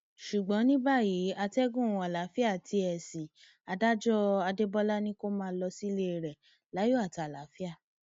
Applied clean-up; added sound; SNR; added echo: none; none; none; none.